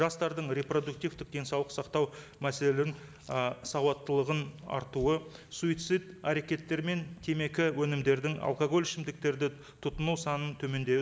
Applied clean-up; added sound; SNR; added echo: none; none; none; none.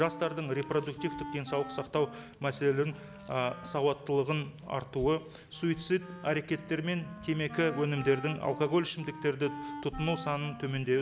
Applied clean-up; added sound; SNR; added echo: none; Wind instrument, woodwind instrument; 14 dB; none.